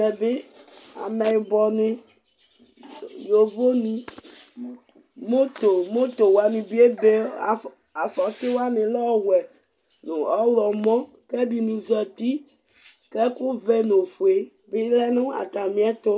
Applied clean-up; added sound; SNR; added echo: none; none; none; none.